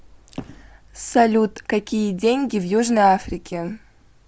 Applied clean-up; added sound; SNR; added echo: none; none; none; none.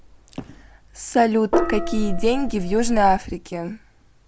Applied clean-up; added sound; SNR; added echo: none; Gong; -1 dB; none.